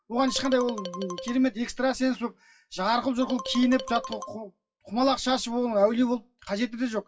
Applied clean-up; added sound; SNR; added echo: classical method WPE with log-MMSE.